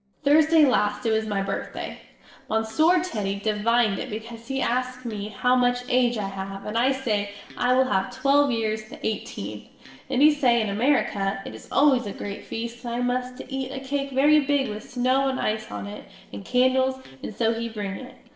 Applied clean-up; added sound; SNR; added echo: neural separator model SepFormer DNS4.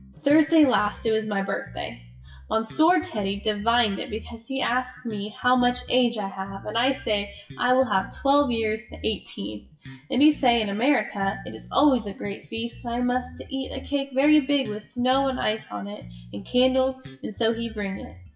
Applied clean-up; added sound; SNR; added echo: classical method WPE with log-MMSE.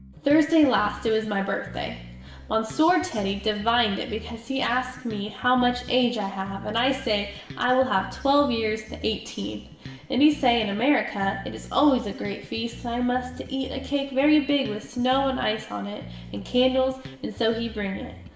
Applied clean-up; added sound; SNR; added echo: none; Bass guitar; 17 dB; reverberation time 0.8 s.